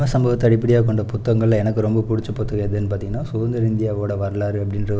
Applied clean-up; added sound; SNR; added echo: none; none; none; none.